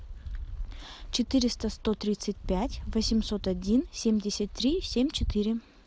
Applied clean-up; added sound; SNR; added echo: none; none; none; none.